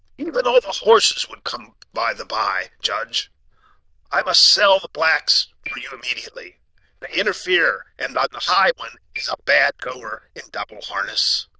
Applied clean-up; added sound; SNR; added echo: neural diffusion model UNIVERSE++.